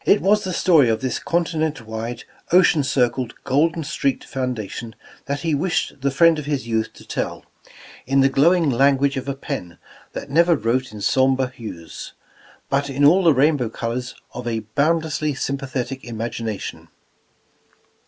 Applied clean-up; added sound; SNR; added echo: none; none; none; none.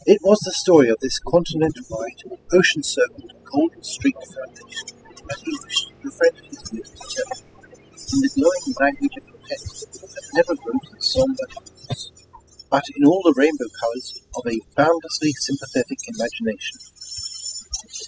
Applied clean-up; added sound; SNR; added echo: classical method spectral subtraction.